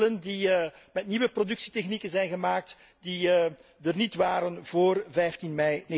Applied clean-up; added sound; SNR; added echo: none; none; none; none.